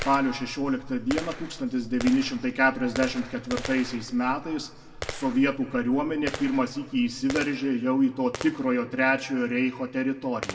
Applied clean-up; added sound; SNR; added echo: none; Gunshot, gunfire; 13 dB; reverberation time 1.0 s.